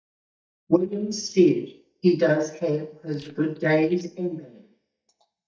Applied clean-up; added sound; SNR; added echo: neural mask model DeepFilterNet 3.